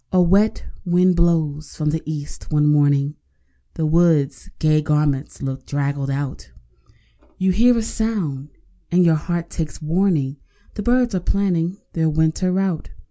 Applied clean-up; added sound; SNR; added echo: none; none; none; none.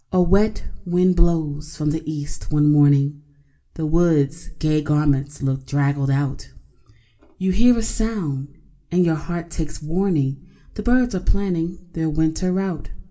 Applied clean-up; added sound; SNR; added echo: none; none; none; reverberation time 0.3 s.